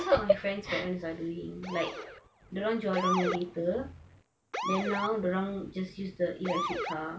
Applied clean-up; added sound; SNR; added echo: none; Motor vehicle (road) / Siren; 7 dB; none.